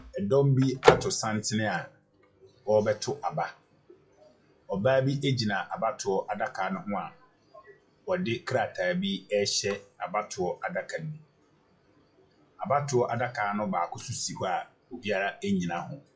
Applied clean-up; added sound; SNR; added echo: classical method WPE with log-MMSE.